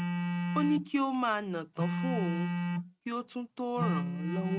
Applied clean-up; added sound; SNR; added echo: neural mask model RNNoise.